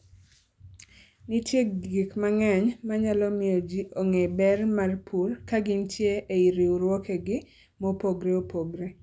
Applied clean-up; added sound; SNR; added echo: none; none; none; none.